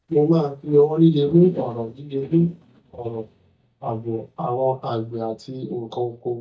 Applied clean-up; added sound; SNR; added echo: neural mask model DeepFilterNet 3.